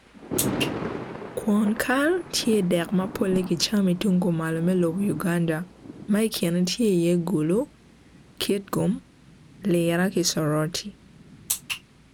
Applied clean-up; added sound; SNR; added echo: none; Thunder; 13 dB; none.